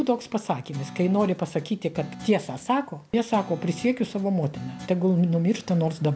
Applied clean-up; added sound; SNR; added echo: none; Guitar; 18 dB; none.